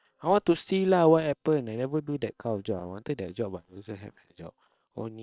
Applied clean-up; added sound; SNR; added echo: neural separator model SepFormer WHAM!.